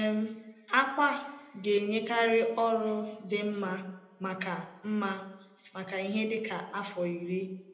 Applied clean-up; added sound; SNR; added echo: none; none; none; reverberation time 0.7 s.